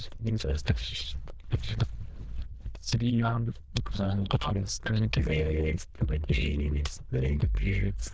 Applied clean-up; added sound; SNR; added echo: neural diffusion model UNIVERSE++.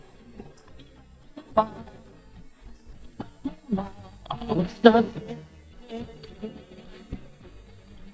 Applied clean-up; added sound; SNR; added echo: neural mask model DeepFilterNet 3.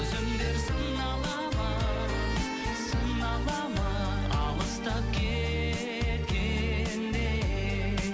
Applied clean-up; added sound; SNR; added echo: none; none; none; none.